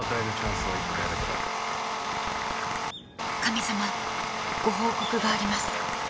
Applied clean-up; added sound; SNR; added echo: none; Tools; -2 dB; none.